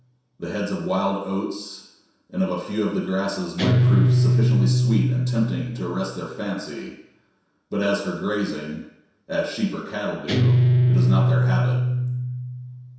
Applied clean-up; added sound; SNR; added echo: none; Guitar; -4 dB; reverberation time 0.7 s.